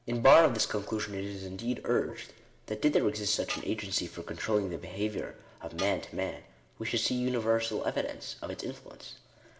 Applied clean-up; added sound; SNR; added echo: none; Tools; 14 dB; reverberation time 0.8 s.